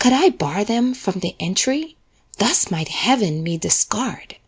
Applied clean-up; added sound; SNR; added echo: none; none; none; none.